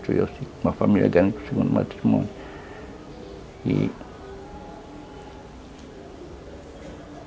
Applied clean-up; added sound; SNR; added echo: none; none; none; none.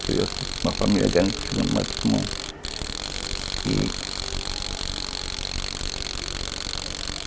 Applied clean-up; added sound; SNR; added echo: none; Tools; 2 dB; none.